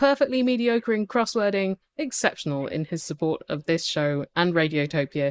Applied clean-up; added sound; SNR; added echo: neural mask model Resemble Enhance denoiser.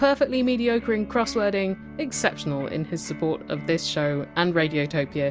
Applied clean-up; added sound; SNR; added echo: none; none; none; none.